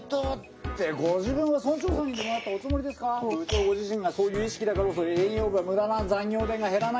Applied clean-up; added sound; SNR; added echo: none; none; none; none.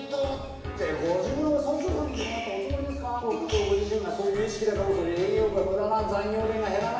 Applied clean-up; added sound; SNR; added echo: none; none; none; reverberation time 1.3 s.